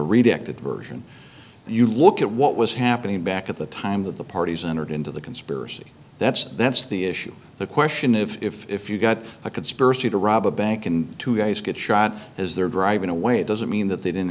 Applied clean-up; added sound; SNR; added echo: none; none; none; none.